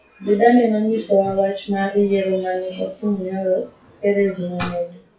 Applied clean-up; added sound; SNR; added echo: classical method WPE with log-MMSE.